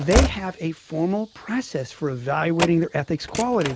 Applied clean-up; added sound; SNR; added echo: none; Slam / Train; 4 dB; none.